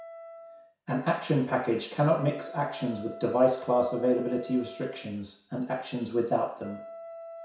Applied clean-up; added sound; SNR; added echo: none; Wind instrument, woodwind instrument; 17 dB; reverberation time 0.6 s.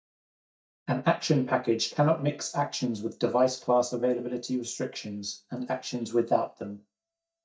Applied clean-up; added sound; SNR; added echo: neural mask model DeepFilterNet 3.